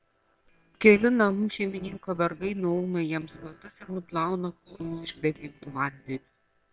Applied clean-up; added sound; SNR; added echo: neural separator model SepFormer WHAM!.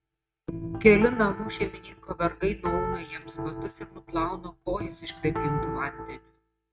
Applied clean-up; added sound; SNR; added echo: neural mask model RNNoise.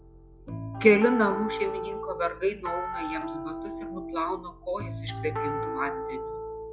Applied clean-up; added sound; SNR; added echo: classical method log-MMSE.